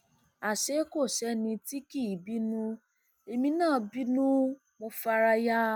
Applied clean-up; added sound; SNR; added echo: none; none; none; none.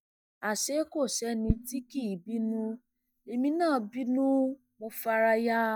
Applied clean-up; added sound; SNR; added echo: neural mask model DeepFilterNet 3.